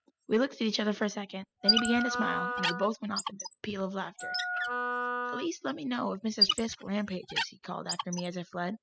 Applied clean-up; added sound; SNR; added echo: classical method spectral subtraction.